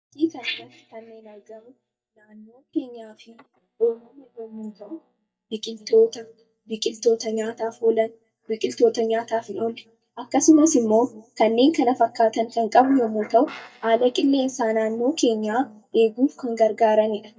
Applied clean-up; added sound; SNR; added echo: neural mask model DeepFilterNet 3.